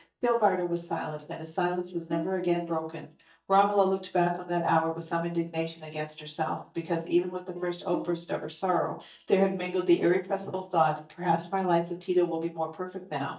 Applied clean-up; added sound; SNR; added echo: neural mask model DeepFilterNet 3.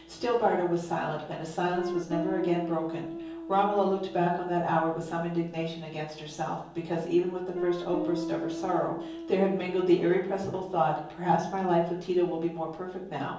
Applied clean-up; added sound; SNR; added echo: none; Guitar; 10 dB; reverberation time 0.7 s.